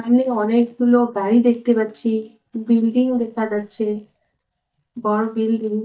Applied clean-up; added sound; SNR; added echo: neural mask model DeepFilterNet 3.